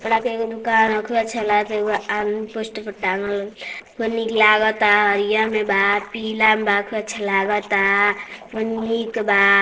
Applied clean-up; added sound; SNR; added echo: neural separator model SepFormer DNS4.